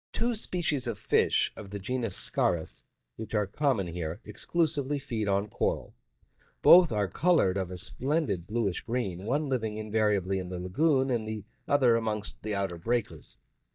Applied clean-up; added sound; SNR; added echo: neural mask model DeepFilterNet 3.